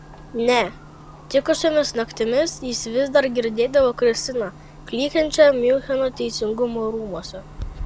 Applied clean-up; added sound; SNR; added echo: none; Clock; 18 dB; none.